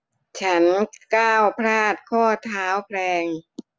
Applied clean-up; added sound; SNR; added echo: none; none; none; none.